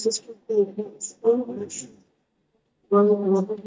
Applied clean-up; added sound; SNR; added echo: neural mask model DeepFilterNet 3.